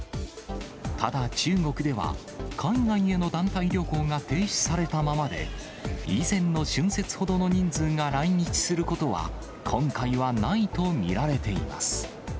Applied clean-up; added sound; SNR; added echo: none; none; none; none.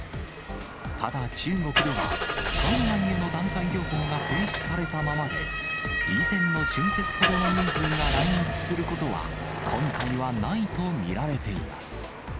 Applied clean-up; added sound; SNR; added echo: none; Engine starting / Car + Motor vehicle (road) / Siren; 1 dB; none.